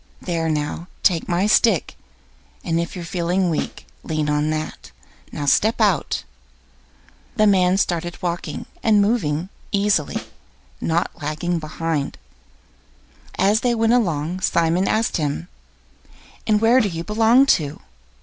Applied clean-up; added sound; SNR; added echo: none; Snare drum; 9 dB; none.